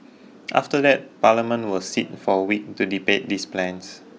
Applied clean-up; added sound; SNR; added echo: none; none; none; none.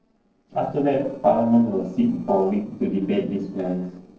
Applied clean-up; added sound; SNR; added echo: neural separator model SepFormer DNS4.